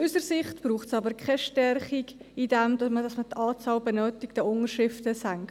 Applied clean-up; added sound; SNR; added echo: none; none; none; none.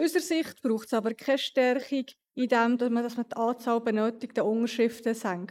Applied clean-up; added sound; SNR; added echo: neural mask model Resemble Enhance denoiser.